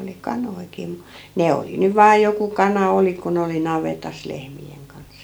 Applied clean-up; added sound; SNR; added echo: none; none; none; none.